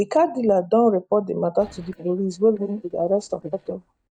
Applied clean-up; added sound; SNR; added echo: neural mask model DeepFilterNet 3.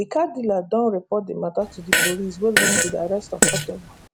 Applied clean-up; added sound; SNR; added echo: none; Fart; -2 dB; none.